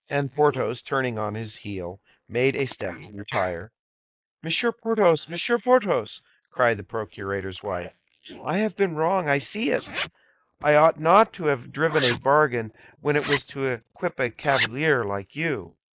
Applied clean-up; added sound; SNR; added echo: neural mask model Resemble Enhance denoiser.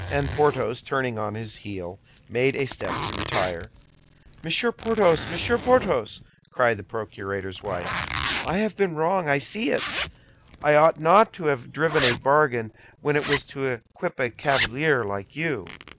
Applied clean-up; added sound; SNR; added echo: none; Zipper (clothing); 7 dB; none.